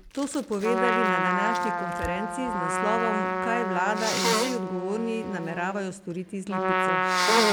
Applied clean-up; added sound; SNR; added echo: none; Trumpet + Sneeze; -3 dB; none.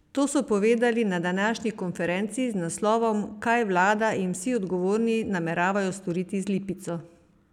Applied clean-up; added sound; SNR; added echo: none; none; none; none.